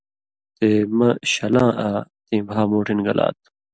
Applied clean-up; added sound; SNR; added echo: none; none; none; none.